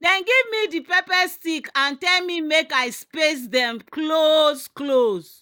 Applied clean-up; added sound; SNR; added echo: neural mask model Resemble Enhance denoiser.